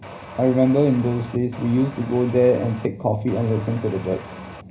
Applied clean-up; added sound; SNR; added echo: none; Mechanisms; 18 dB; reverberation time 0.4 s.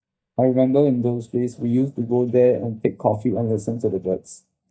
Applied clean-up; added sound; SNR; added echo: neural mask model DeepFilterNet 3.